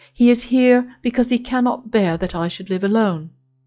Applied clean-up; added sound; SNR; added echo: classical method log-MMSE.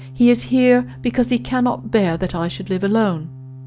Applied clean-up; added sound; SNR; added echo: none; Organ; 17 dB; none.